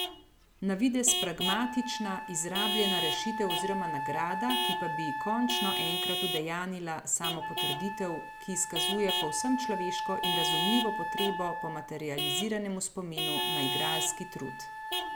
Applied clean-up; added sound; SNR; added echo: none; Vehicle horn, car horn, honking / Truck + Wind instrument, woodwind instrument; 0 dB; none.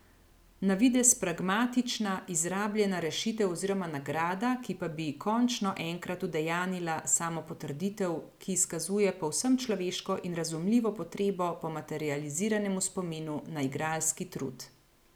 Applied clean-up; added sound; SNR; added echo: none; none; none; none.